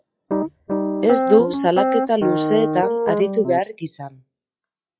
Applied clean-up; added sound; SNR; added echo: classical method log-MMSE.